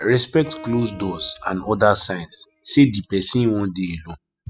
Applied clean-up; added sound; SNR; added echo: classical method spectral subtraction.